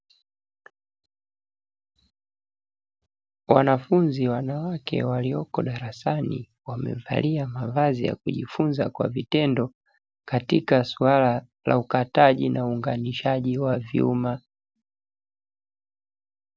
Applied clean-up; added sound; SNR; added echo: none; none; none; none.